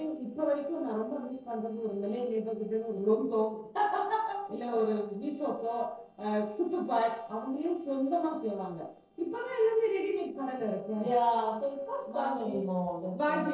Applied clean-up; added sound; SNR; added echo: neural separator model SepFormer DNS4.